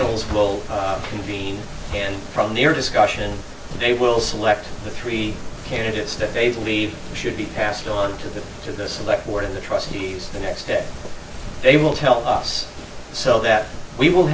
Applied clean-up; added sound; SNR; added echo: none; Run; 11 dB; none.